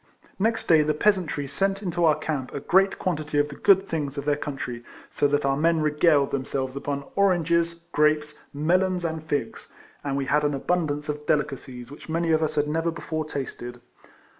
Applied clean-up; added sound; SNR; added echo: none; none; none; none.